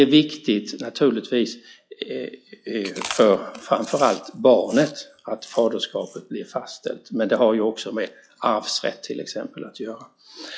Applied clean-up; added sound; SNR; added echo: classical method log-MMSE.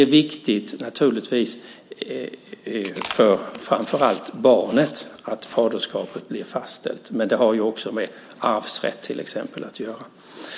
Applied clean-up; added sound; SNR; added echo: none; Chewing, mastication; 15 dB; none.